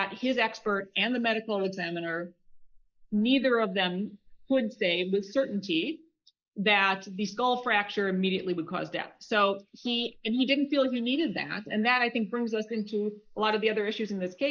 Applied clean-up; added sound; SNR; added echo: neural mask model Resemble Enhance denoiser.